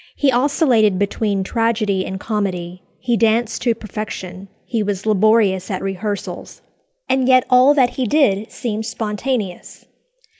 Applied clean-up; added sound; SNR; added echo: none; none; none; none.